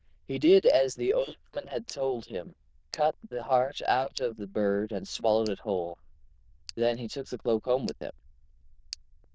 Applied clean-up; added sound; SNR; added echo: neural diffusion model UNIVERSE++.